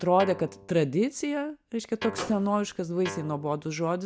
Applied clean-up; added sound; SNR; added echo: none; Microwave oven + Guitar; 13 dB; none.